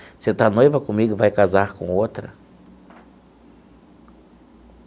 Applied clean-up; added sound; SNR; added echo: none; none; none; none.